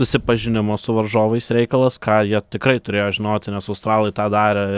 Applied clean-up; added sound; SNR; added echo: none; none; none; none.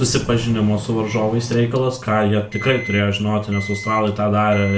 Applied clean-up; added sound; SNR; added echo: none; Microwave oven; 15 dB; reverberation time 0.4 s.